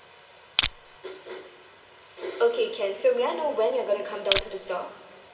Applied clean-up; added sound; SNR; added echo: none; Crushing; -1 dB; reverberation time 2.3 s.